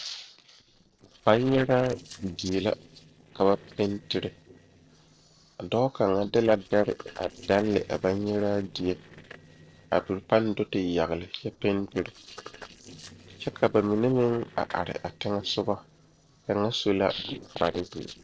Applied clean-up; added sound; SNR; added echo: neural separator model SepFormer DNS4.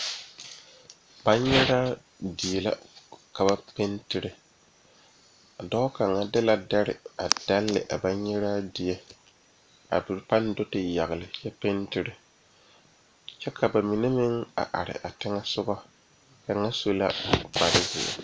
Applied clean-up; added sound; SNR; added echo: none; none; none; none.